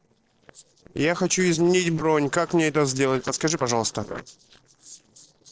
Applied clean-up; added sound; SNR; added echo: neural separator model SepFormer DNS4.